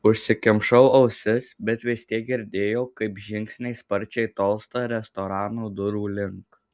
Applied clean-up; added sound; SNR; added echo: none; none; none; none.